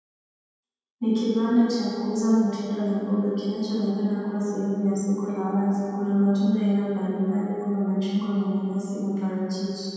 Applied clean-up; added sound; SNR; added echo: none; none; none; reverberation time 2.0 s.